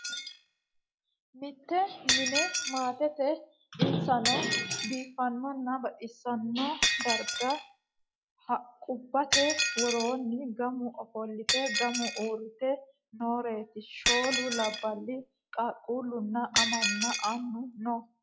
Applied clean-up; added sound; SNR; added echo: classical method log-MMSE.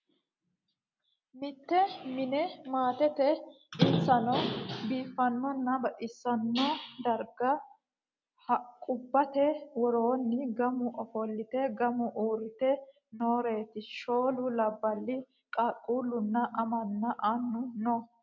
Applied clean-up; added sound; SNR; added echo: none; none; none; none.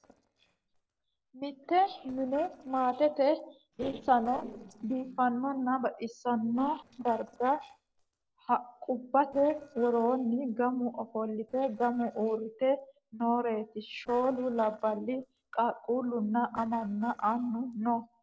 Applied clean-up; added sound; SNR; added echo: neural separator model SepFormer DNS4.